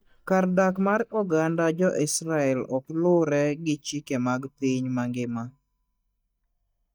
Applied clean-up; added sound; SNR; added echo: neural mask model DeepFilterNet 3.